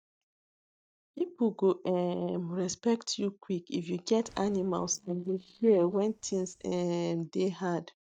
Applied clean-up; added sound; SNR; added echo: neural mask model DeepFilterNet 3.